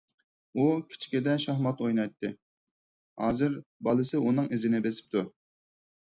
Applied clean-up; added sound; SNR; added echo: none; none; none; none.